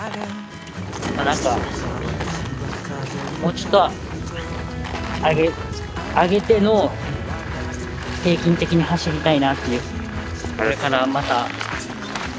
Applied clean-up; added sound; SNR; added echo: none; Coin (dropping); 18 dB; none.